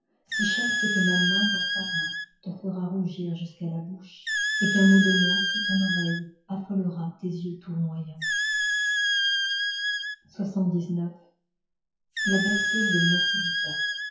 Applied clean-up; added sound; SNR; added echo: classical method WPE with log-MMSE.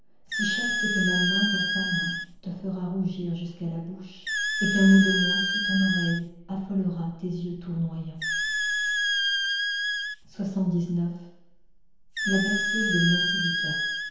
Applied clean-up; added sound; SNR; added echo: none; Squeak; 1 dB; reverberation time 1.0 s.